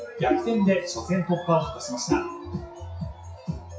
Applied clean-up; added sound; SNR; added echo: classical method WPE with log-MMSE.